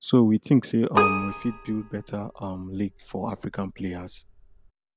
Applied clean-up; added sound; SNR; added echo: none; Keyboard (musical); 5 dB; none.